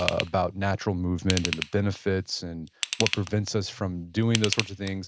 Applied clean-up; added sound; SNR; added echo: none; Ratchet, pawl / Tools; 7 dB; none.